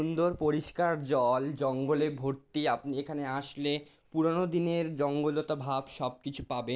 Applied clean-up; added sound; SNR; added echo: none; none; none; none.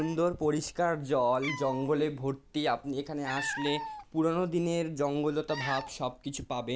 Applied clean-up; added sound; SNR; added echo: none; Cat; 12 dB; none.